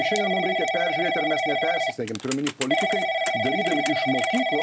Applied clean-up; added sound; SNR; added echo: none; Telephone / Typing; -4 dB; none.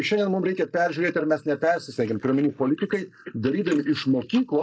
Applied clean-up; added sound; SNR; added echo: neural mask model Resemble Enhance denoiser.